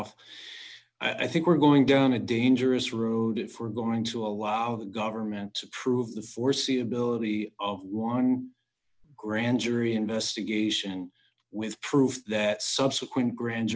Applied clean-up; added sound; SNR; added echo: none; none; none; none.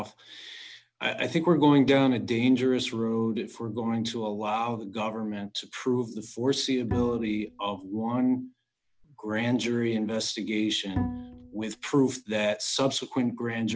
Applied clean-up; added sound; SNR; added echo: none; Bowed string instrument; 7 dB; none.